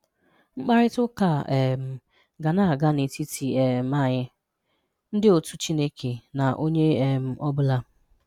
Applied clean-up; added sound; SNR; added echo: none; none; none; none.